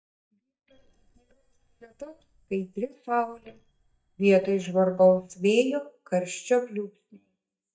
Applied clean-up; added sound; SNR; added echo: neural mask model DeepFilterNet 3.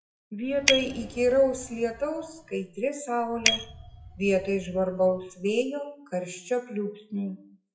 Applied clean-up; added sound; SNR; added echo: classical method WPE with log-MMSE.